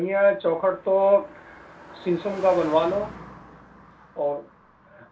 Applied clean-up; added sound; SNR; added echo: none; Car passing by; 19 dB; reverberation time 0.3 s.